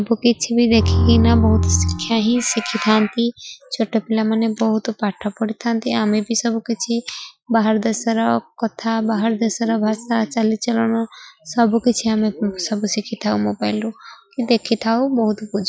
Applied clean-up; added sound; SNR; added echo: classical method Wiener filter.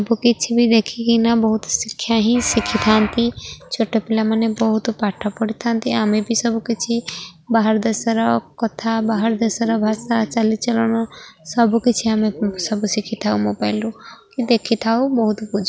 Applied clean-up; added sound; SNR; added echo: none; none; none; none.